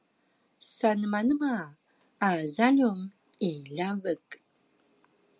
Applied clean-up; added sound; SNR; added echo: none; none; none; none.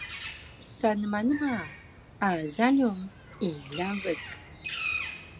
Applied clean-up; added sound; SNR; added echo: none; Bird; 9 dB; none.